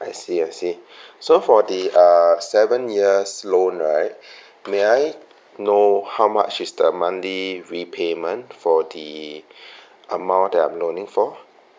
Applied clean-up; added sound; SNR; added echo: none; none; none; none.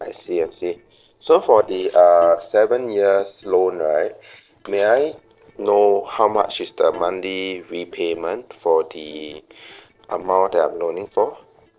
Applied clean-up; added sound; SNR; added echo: neural separator model SepFormer DNS4.